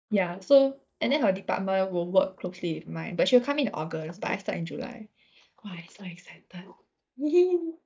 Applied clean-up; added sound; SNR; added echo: neural mask model DeepFilterNet 3.